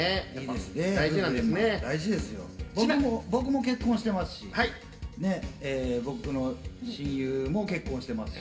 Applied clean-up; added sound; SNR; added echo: none; none; none; reverberation time 1.6 s.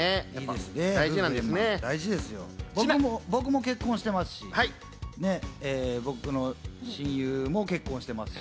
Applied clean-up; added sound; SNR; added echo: none; none; none; none.